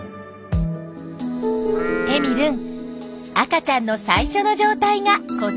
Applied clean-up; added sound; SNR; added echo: none; Livestock, farm animals, working animals; 10 dB; none.